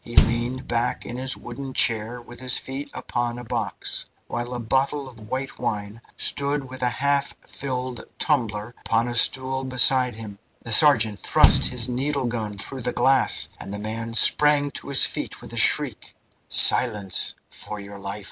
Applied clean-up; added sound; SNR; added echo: none; Bass drum; 1 dB; none.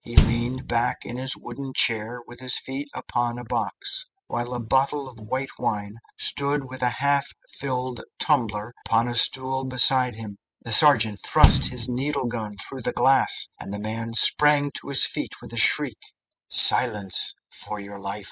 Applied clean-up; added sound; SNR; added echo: classical method spectral subtraction.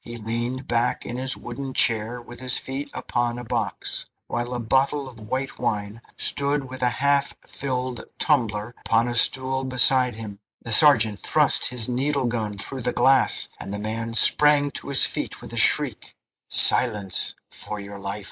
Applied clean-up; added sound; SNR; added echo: neural mask model Resemble Enhance denoiser.